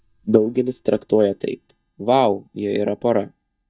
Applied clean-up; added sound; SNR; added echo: neural mask model DeepFilterNet 3.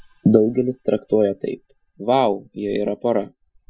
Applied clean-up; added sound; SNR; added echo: classical method Wiener filter.